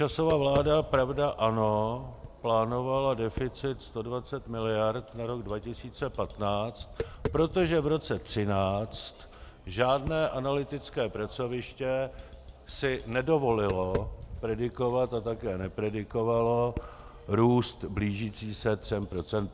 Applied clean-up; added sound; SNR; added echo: none; Tap; 13 dB; none.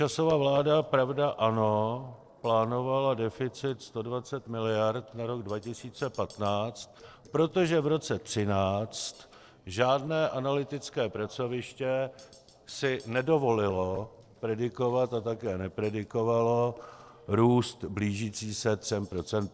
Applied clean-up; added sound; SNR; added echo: neural separator model SepFormer DNS4.